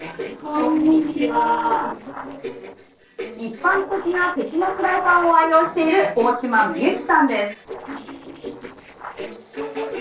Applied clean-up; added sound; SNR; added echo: neural separator model SepFormer DNS4.